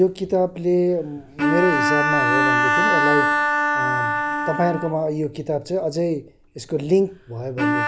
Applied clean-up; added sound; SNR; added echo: none; Bowed string instrument; 0 dB; none.